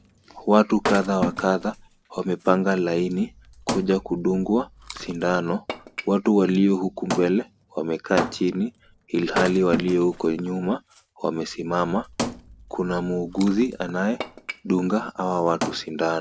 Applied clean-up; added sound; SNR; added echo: none; Wood; 11 dB; none.